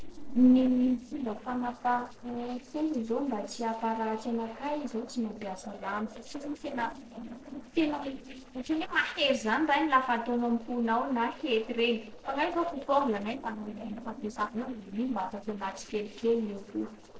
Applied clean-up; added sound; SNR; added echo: neural separator model SepFormer DNS4.